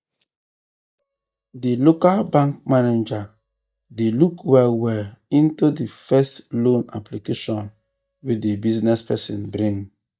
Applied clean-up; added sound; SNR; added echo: neural mask model DeepFilterNet 3.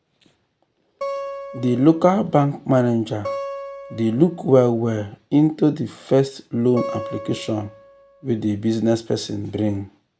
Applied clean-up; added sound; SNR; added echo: none; Acoustic guitar; 13 dB; none.